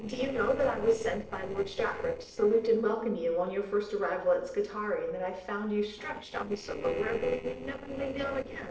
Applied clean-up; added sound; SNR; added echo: neural separator model SepFormer DNS4.